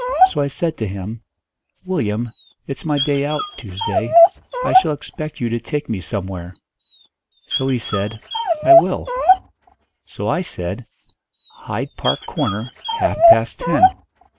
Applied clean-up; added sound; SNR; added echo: none; Dog; -3 dB; none.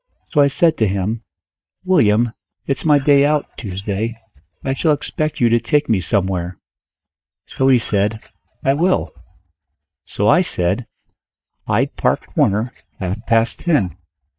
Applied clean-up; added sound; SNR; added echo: neural mask model DeepFilterNet 3.